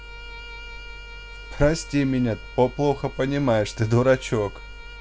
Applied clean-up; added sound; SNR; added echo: none; Bowed string instrument; 20 dB; none.